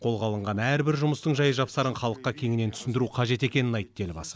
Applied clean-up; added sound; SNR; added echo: none; none; none; none.